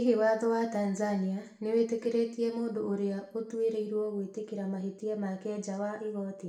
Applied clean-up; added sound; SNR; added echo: none; none; none; reverberation time 0.5 s.